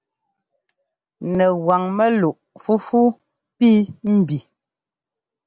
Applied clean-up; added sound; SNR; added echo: none; none; none; none.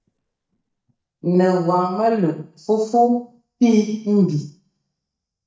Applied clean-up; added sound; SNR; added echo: neural mask model DeepFilterNet 3.